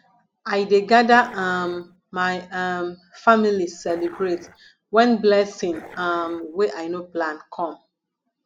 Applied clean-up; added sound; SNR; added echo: none; Dog; 20 dB; none.